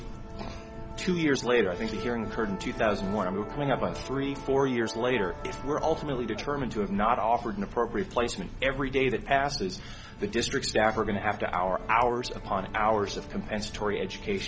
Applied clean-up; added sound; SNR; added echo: none; Musical instrument; 15 dB; none.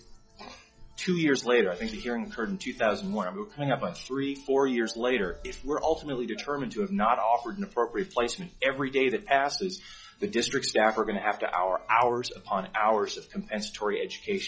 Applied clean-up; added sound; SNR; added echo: classical method log-MMSE.